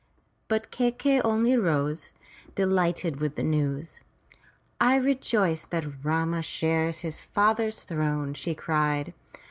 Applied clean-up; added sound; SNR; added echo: none; none; none; none.